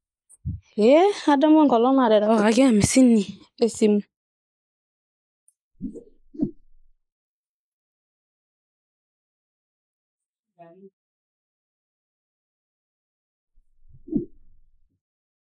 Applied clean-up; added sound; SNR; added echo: neural mask model Resemble Enhance denoiser.